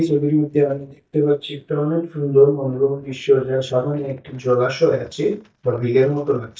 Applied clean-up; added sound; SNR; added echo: neural mask model DeepFilterNet 3.